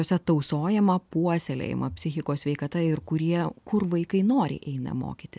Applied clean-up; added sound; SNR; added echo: none; none; none; none.